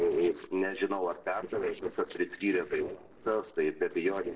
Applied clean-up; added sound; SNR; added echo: neural separator model SepFormer DNS4.